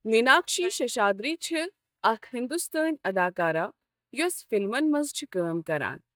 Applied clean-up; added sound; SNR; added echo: neural mask model DeepFilterNet 3.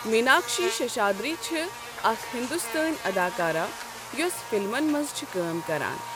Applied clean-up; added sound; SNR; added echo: none; Buzz; 10 dB; none.